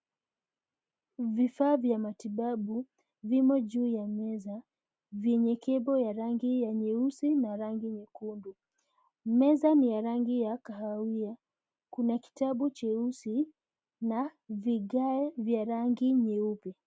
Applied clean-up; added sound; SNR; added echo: none; none; none; none.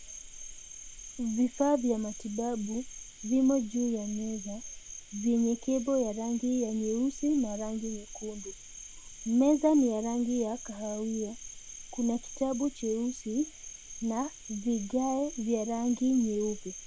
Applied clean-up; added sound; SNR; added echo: none; Cricket; 14 dB; none.